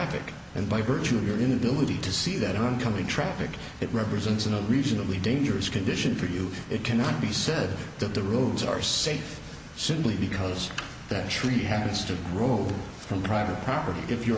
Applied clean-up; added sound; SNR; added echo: none; none; none; none.